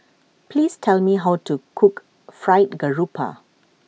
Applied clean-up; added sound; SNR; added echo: none; none; none; none.